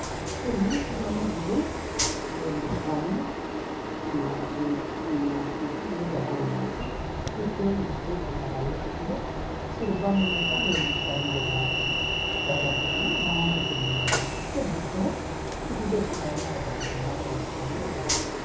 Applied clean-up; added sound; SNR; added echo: none; Train; -1 dB; reverberation time 0.6 s.